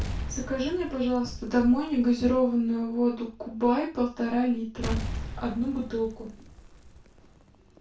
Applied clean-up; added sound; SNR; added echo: none; Explosion; 11 dB; reverberation time 0.2 s.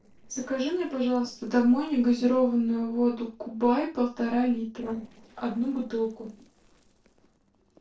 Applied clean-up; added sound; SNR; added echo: neural separator model SepFormer DNS4.